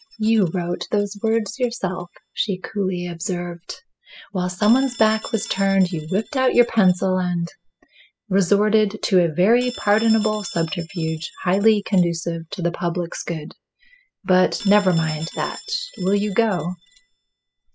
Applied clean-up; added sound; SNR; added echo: classical method spectral subtraction.